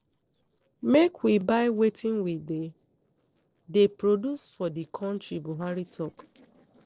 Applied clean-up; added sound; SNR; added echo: neural separator model SepFormer DNS4.